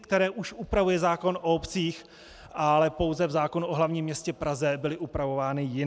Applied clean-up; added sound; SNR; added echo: none; none; none; none.